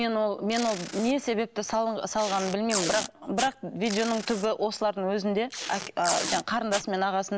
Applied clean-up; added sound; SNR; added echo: none; Packing tape, duct tape; 9 dB; none.